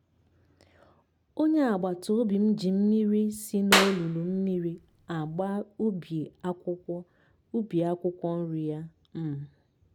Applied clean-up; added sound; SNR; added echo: none; Clapping; 1 dB; none.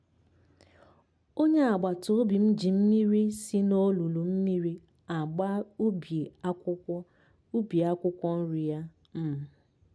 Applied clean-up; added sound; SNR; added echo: none; none; none; none.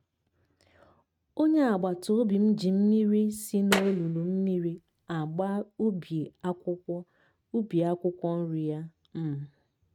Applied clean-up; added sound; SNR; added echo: neural mask model RNNoise.